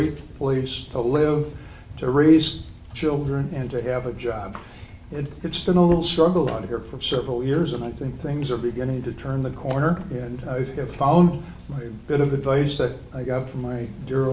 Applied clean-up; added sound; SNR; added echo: none; none; none; none.